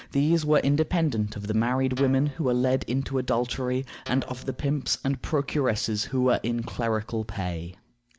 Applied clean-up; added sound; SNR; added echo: none; Guitar; 19 dB; none.